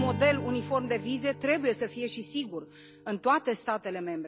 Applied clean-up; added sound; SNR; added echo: none; Strum; 10 dB; none.